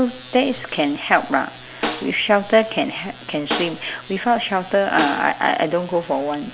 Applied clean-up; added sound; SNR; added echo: none; Snare drum; 11 dB; none.